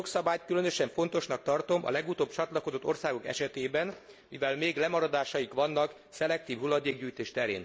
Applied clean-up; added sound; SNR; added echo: none; none; none; none.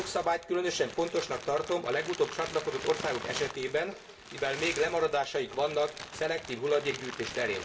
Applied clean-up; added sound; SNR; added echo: none; Crumpling, crinkling; 11 dB; reverberation time 0.2 s.